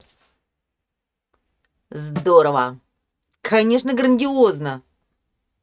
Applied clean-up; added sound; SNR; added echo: neural mask model RNNoise.